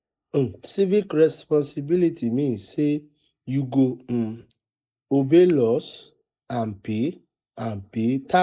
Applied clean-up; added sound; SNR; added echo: neural mask model Resemble Enhance denoiser.